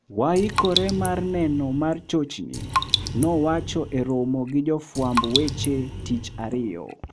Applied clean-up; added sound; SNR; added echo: none; Raindrop; 5 dB; none.